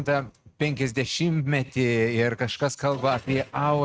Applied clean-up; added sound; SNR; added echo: neural mask model RNNoise.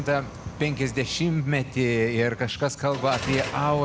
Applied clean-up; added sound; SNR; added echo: none; Car; 12 dB; none.